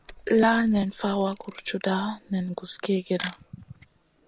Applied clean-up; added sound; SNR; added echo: none; Camera; 19 dB; none.